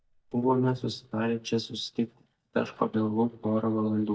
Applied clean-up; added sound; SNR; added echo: neural mask model DeepFilterNet 3.